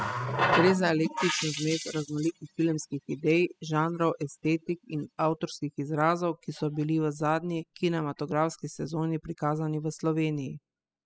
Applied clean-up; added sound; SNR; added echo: classical method spectral subtraction.